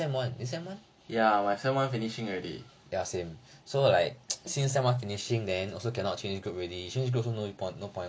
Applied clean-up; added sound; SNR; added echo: none; none; none; none.